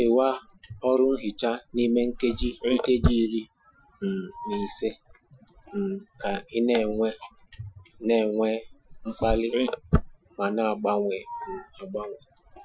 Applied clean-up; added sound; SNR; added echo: classical method Wiener filter.